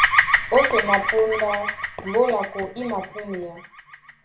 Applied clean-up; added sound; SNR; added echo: none; Bird vocalization, bird call, bird song; 0 dB; reverberation time 0.3 s.